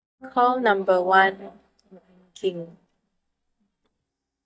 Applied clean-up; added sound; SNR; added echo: neural mask model DeepFilterNet 3.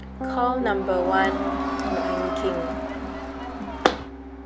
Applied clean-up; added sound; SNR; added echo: none; Crowd + Piano; 1 dB; none.